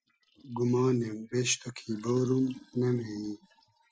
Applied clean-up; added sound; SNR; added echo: classical method Wiener filter.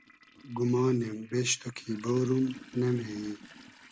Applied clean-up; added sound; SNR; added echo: none; Toilet flush; 20 dB; none.